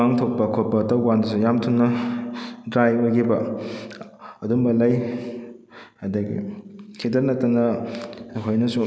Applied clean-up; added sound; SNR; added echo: none; none; none; none.